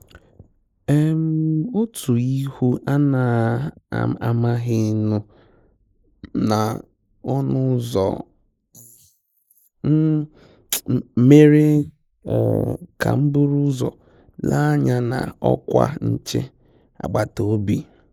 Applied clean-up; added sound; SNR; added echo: neural mask model Resemble Enhance denoiser.